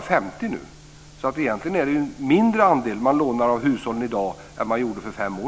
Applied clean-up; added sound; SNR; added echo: none; none; none; none.